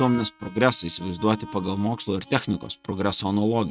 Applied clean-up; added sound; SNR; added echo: neural mask model RNNoise.